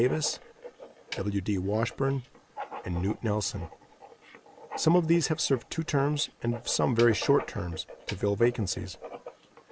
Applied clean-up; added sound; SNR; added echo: none; Snare drum + Writing; 15 dB; none.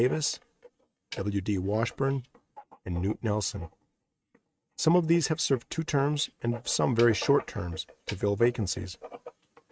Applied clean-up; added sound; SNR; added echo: neural mask model RNNoise.